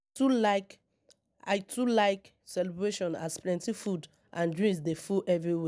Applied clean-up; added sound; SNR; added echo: none; none; none; none.